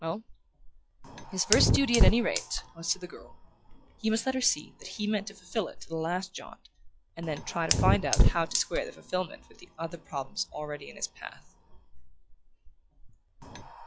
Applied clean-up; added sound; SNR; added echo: classical method log-MMSE.